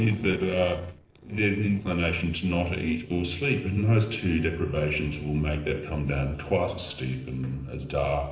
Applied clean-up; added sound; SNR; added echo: neural separator model SepFormer DNS4.